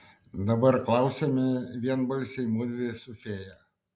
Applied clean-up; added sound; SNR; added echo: none; none; none; none.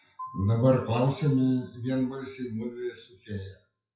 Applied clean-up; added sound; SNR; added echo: classical method WPE with log-MMSE.